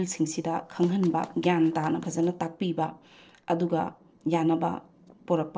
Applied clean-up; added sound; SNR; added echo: neural separator model SepFormer DNS4.